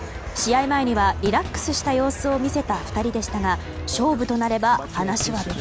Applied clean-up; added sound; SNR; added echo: none; Thump, thud; 18 dB; none.